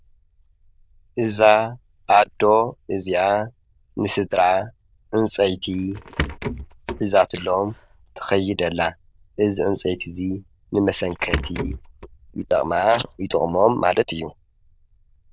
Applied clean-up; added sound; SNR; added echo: neural diffusion model UNIVERSE++.